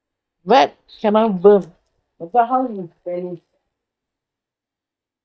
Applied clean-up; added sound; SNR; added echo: neural mask model DeepFilterNet 3.